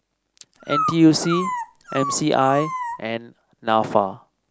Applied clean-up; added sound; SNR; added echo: none; Dog; 5 dB; none.